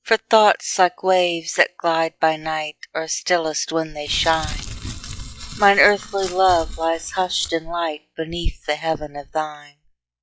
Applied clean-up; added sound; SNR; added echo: classical method log-MMSE.